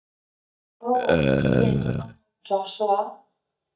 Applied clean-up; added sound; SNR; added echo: neural mask model DeepFilterNet 3.